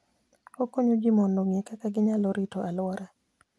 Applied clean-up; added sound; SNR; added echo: none; none; none; none.